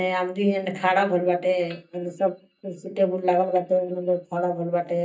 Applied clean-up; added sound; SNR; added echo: neural mask model DeepFilterNet 3.